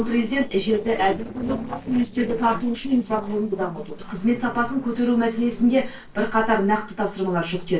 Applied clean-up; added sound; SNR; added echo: neural separator model SepFormer DNS4.